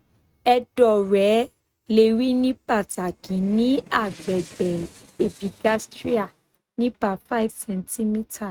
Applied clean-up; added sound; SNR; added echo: neural mask model RNNoise.